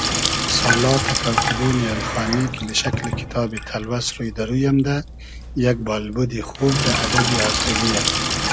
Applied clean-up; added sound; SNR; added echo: none; Sink (filling or washing); 1 dB; none.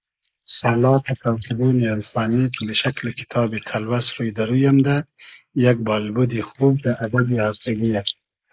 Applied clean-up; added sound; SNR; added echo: neural mask model Resemble Enhance denoiser.